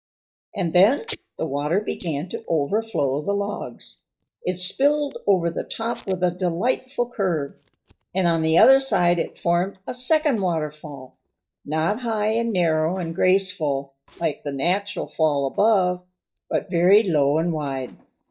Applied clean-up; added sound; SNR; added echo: neural mask model DeepFilterNet 3.